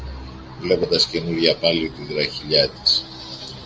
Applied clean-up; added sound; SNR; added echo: none; Musical instrument; 18 dB; none.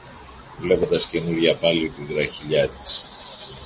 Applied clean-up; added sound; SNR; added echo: none; none; none; none.